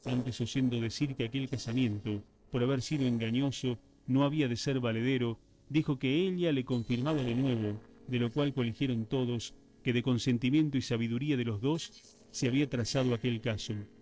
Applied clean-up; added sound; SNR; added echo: neural separator model SepFormer DNS4.